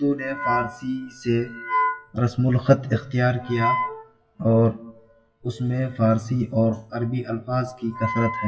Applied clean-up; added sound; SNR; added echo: classical method WPE with log-MMSE.